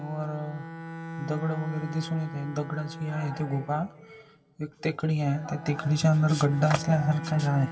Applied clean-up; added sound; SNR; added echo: none; Bowed string instrument; 12 dB; reverberation time 1.5 s.